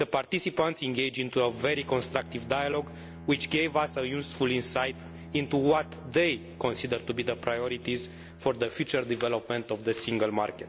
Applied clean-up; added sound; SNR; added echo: none; Bowed string instrument; 17 dB; none.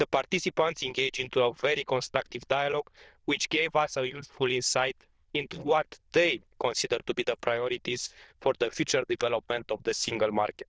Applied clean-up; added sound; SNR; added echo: neural diffusion model UNIVERSE++.